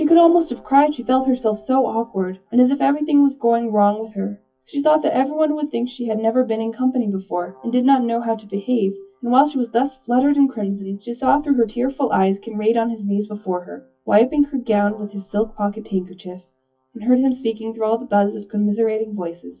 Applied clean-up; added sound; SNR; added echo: classical method WPE with log-MMSE.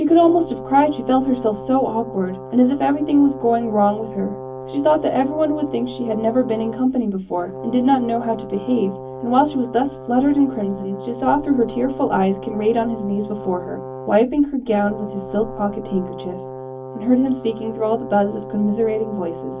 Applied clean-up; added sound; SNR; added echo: none; Brass instrument; 12 dB; reverberation time 0.3 s.